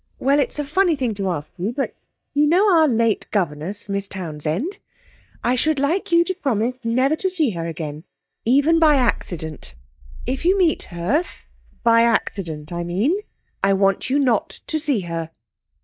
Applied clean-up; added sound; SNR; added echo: neural mask model DeepFilterNet 3.